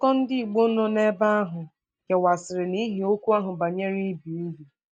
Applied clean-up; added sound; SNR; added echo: neural mask model DeepFilterNet 3.